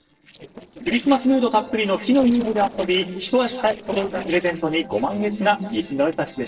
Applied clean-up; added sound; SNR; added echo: neural separator model SepFormer DNS4.